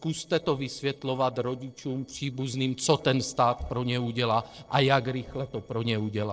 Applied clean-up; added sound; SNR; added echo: neural separator model SepFormer DNS4.